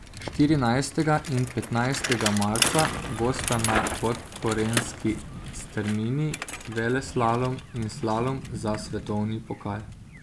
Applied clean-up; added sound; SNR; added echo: none; Bicycle; 6 dB; none.